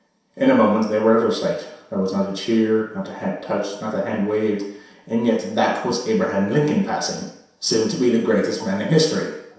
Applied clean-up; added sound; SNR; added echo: none; none; none; reverberation time 0.7 s.